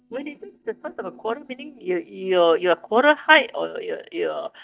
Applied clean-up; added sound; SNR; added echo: neural mask model DeepFilterNet 3.